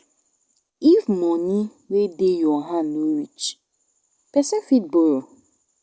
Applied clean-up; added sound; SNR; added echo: none; none; none; none.